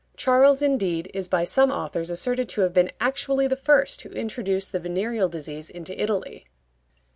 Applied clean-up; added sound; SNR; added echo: none; none; none; none.